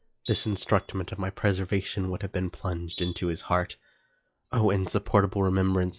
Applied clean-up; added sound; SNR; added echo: classical method log-MMSE.